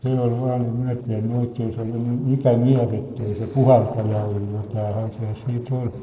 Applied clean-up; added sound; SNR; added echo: neural separator model SepFormer DNS4.